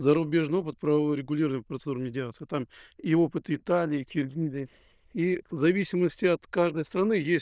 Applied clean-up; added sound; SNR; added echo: neural diffusion model UNIVERSE++.